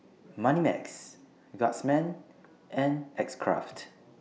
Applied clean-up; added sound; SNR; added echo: none; none; none; none.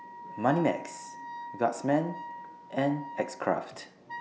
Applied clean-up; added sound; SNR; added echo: none; Wind instrument, woodwind instrument; 12 dB; none.